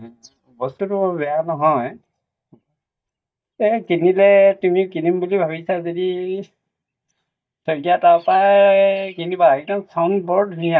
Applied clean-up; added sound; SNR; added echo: neural mask model DeepFilterNet 3.